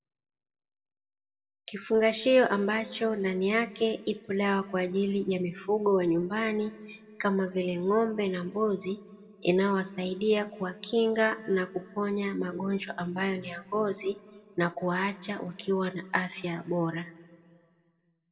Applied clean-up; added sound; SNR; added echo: none; none; none; reverberation time 1.0 s.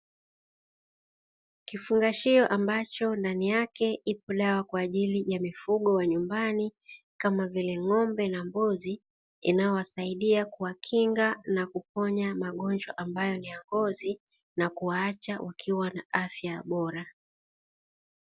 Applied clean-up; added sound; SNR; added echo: none; none; none; none.